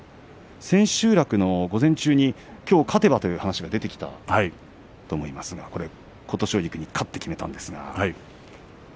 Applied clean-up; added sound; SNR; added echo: none; none; none; none.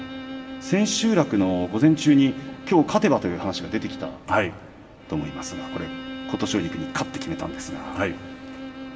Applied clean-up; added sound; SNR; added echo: none; Bowed string instrument; 13 dB; reverberation time 1.8 s.